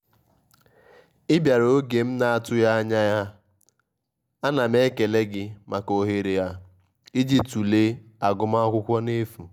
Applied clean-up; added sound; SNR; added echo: none; none; none; none.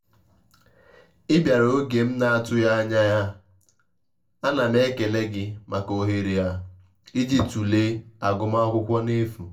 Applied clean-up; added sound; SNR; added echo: none; none; none; reverberation time 0.2 s.